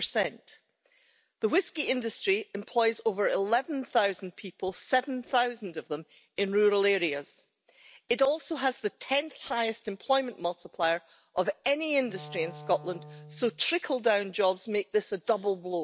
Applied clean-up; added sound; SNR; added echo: none; Wind instrument, woodwind instrument; 18 dB; none.